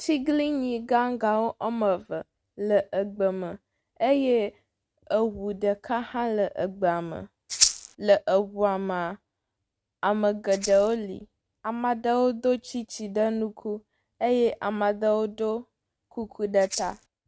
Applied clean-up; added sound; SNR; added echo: neural mask model RNNoise.